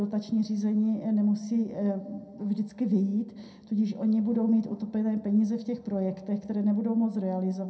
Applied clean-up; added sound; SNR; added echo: none; none; none; reverberation time 0.2 s.